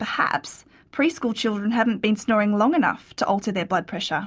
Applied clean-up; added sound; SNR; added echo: none; none; none; none.